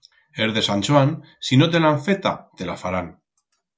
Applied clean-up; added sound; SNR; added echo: none; none; none; none.